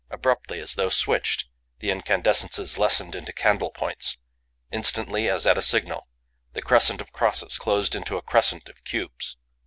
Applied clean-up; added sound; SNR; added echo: none; none; none; none.